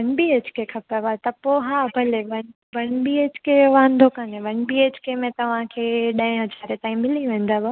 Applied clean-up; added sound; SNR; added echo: none; none; none; none.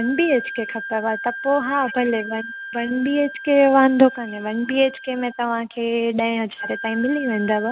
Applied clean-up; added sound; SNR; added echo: none; Wind instrument, woodwind instrument; 12 dB; none.